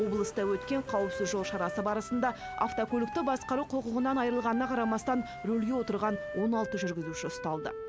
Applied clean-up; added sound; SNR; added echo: none; Wind instrument, woodwind instrument; 9 dB; none.